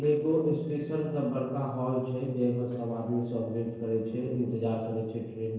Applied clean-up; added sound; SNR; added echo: neural separator model SepFormer DNS4.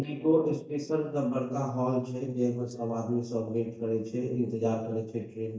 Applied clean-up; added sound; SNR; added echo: neural mask model DeepFilterNet 3.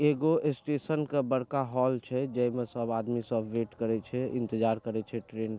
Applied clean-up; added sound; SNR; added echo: none; none; none; none.